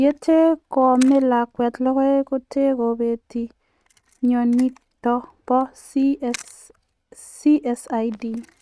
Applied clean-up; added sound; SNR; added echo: neural mask model RNNoise.